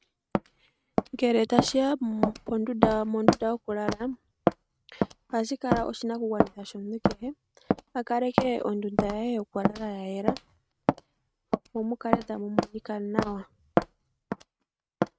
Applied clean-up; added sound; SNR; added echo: neural mask model RNNoise.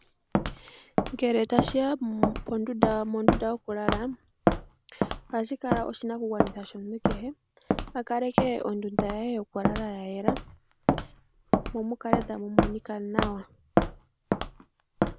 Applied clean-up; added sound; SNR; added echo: none; Walk, footsteps; -2 dB; none.